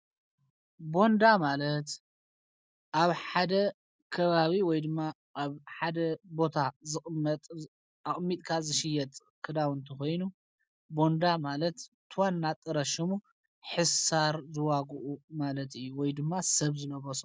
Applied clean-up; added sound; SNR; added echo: none; none; none; none.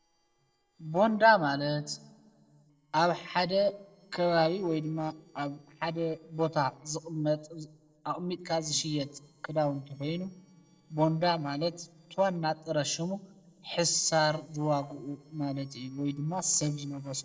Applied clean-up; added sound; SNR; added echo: neural separator model SepFormer DNS4.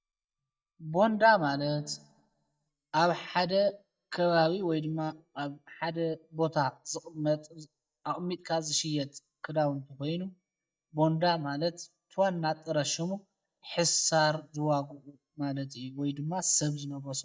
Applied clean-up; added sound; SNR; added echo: neural mask model DeepFilterNet 3.